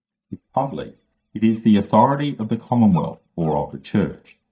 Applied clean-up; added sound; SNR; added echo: neural mask model DeepFilterNet 3.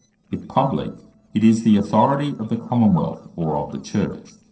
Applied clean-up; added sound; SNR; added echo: neural separator model SepFormer DNS4.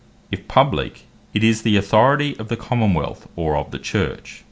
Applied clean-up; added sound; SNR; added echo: none; none; none; none.